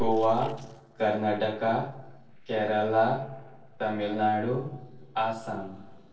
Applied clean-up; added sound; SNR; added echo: neural separator model SepFormer DNS4.